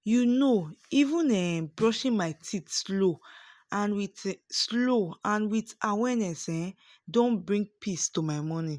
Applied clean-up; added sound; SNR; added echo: none; Snare drum; 20 dB; none.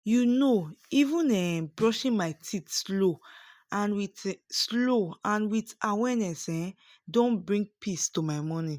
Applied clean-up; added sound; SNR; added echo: neural mask model DeepFilterNet 3.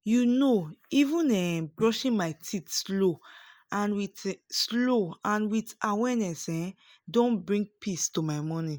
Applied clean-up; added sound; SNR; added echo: neural mask model Resemble Enhance denoiser.